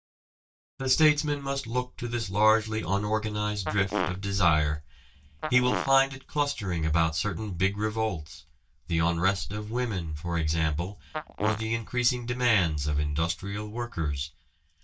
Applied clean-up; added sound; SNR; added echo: neural mask model DeepFilterNet 3.